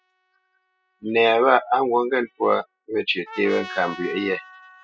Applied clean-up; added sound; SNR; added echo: classical method spectral subtraction.